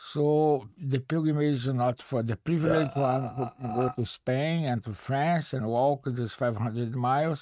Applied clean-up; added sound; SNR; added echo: neural mask model RNNoise.